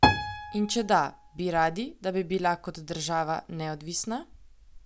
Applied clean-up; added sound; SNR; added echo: none; Piano; 1 dB; none.